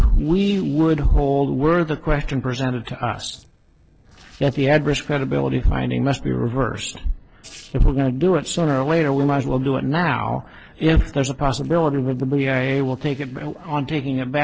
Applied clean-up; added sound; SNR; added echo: neural separator model SepFormer DNS4.